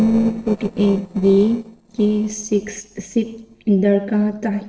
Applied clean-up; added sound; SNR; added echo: neural separator model SepFormer DNS4.